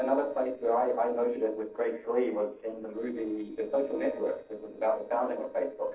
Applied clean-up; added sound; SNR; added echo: neural separator model SepFormer DNS4.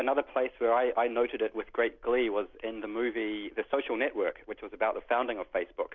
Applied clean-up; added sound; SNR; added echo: none; none; none; none.